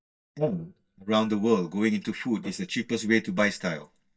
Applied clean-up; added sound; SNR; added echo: neural mask model DeepFilterNet 3.